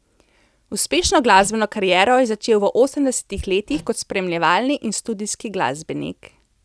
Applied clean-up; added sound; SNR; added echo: none; Hammer; 18 dB; none.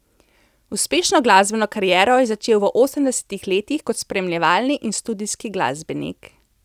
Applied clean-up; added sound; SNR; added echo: none; none; none; none.